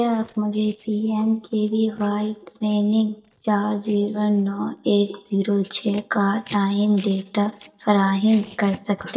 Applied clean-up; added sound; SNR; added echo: neural mask model DeepFilterNet 3.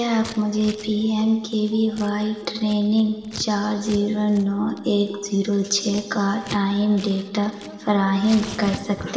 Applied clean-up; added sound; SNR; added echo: none; Scissors; 18 dB; reverberation time 1.7 s.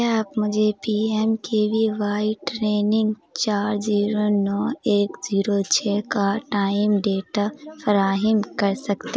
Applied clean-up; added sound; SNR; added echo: none; none; none; none.